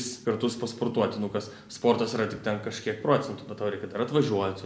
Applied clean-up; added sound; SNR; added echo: none; none; none; none.